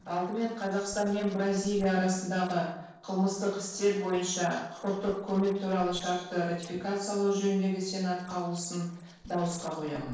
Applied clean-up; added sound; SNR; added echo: neural separator model SepFormer DNS4.